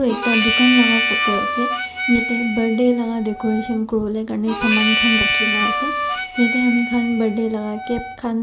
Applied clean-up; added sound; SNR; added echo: none; Harmonica; 1 dB; none.